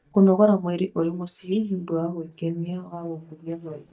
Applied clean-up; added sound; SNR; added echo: neural mask model DeepFilterNet 3.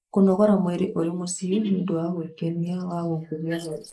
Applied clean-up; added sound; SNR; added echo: neural mask model Resemble Enhance denoiser.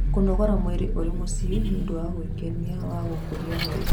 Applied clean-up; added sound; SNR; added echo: none; Vehicle; -4 dB; none.